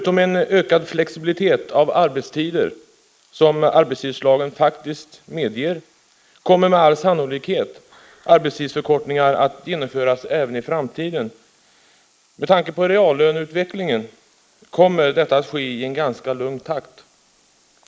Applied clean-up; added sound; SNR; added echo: neural mask model Resemble Enhance denoiser.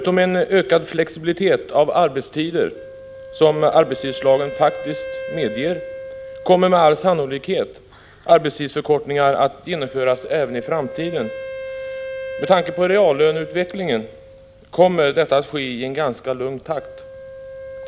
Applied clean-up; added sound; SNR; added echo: none; Wind instrument, woodwind instrument; 15 dB; none.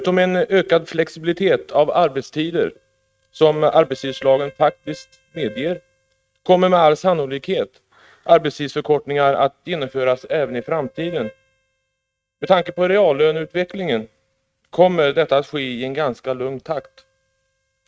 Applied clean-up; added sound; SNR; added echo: neural mask model RNNoise.